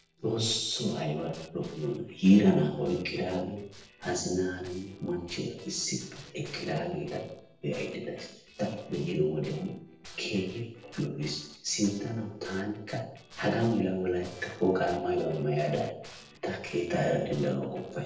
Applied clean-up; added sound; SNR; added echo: neural separator model SepFormer DNS4.